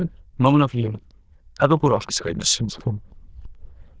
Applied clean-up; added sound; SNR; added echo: neural diffusion model UNIVERSE++.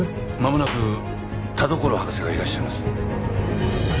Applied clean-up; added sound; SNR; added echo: none; Clapping; 19 dB; none.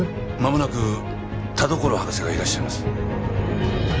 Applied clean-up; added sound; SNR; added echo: none; none; none; none.